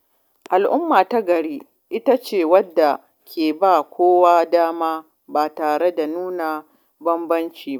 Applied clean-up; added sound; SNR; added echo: none; none; none; none.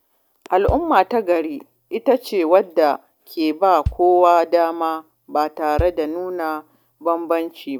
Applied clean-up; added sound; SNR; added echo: none; Bass drum; 14 dB; none.